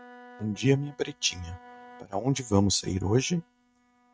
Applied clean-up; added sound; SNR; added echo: neural mask model RNNoise.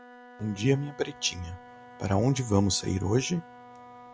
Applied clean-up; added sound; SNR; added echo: none; Wind instrument, woodwind instrument; 20 dB; none.